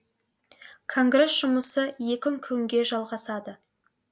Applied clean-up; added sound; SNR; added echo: none; none; none; none.